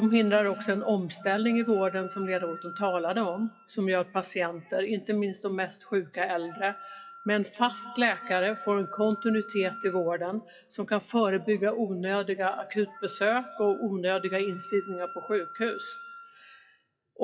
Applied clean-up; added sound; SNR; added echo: classical method WPE with log-MMSE.